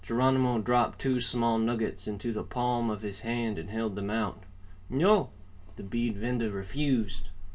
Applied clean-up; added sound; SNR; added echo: none; none; none; reverberation time 0.2 s.